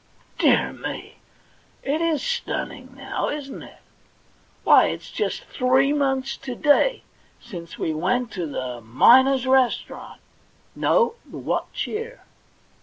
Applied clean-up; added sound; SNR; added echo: none; none; none; none.